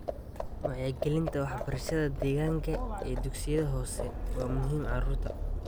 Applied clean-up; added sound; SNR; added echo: none; Livestock, farm animals, working animals; 1 dB; none.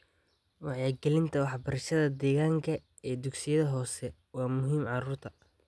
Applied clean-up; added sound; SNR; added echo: none; none; none; none.